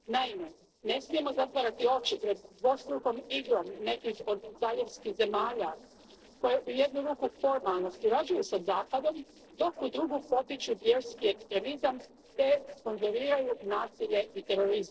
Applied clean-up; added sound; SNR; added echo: neural separator model SepFormer DNS4.